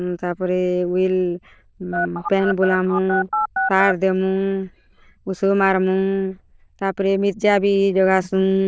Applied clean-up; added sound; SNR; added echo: neural diffusion model UNIVERSE++.